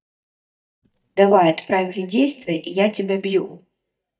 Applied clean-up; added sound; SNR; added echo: neural mask model DeepFilterNet 3.